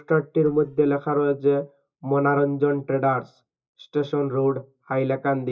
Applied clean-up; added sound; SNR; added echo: neural mask model DeepFilterNet 3.